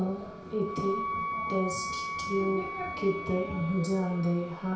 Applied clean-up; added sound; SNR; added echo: none; Wind instrument, woodwind instrument; 6 dB; reverberation time 0.6 s.